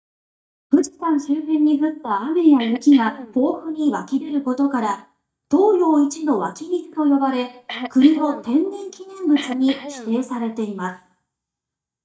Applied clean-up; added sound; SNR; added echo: neural mask model DeepFilterNet 3.